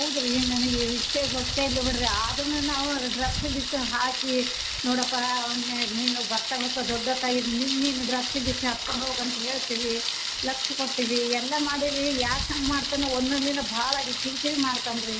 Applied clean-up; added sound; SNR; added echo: none; Thunder; 1 dB; none.